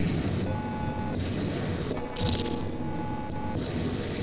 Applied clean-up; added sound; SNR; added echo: neural separator model SepFormer DNS4.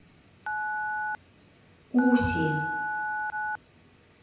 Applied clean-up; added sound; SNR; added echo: none; Telephone; 2 dB; reverberation time 0.9 s.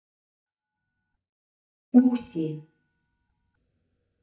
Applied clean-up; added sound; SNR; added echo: neural mask model DeepFilterNet 3.